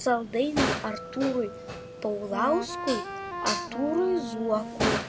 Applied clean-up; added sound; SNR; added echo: none; Dishes, pots, and pans + Wind instrument, woodwind instrument; 3 dB; none.